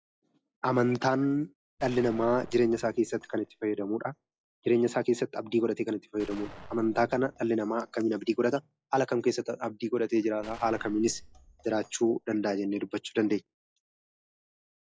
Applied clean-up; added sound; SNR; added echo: classical method log-MMSE.